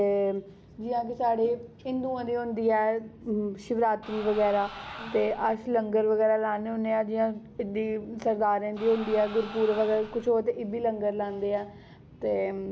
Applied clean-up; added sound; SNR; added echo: none; Crowd; 14 dB; none.